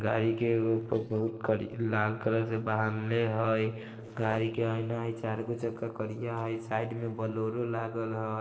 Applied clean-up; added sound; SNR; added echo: neural separator model SepFormer DNS4.